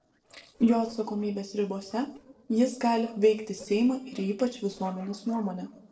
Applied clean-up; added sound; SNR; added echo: neural separator model SepFormer DNS4.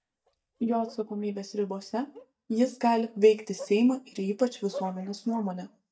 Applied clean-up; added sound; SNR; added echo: neural mask model DeepFilterNet 3.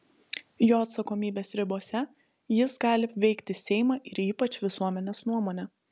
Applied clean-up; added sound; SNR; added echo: none; none; none; none.